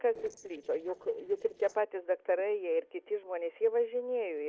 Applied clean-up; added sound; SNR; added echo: neural separator model SepFormer DNS4.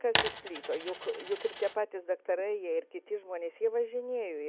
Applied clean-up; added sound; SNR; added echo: none; Coin (dropping); 0 dB; none.